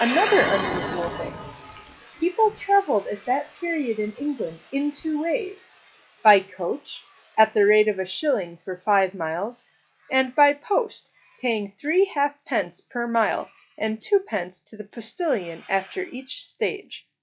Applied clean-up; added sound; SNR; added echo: classical method log-MMSE.